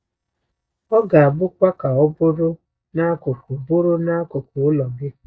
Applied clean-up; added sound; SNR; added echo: neural mask model DeepFilterNet 3.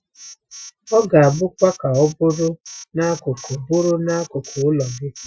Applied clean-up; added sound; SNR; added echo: classical method Wiener filter.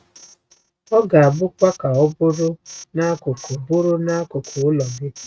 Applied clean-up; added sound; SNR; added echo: neural mask model RNNoise.